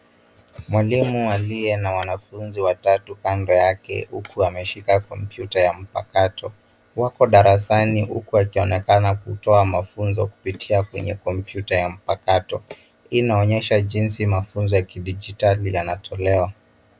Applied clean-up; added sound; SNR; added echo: none; none; none; none.